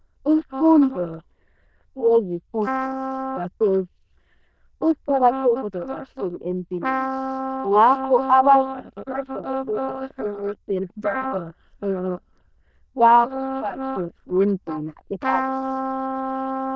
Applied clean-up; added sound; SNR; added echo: neural diffusion model UNIVERSE++.